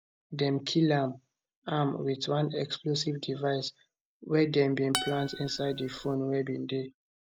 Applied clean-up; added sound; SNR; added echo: none; Acoustic guitar; 8 dB; none.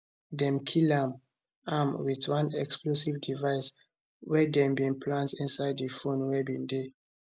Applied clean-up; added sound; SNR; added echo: none; none; none; none.